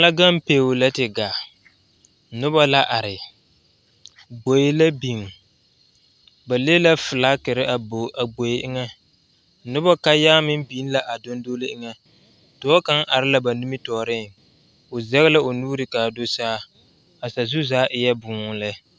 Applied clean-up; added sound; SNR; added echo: none; none; none; none.